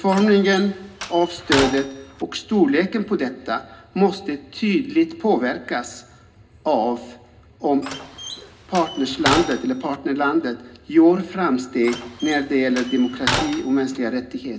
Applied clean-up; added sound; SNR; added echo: none; Slam; 7 dB; reverberation time 0.2 s.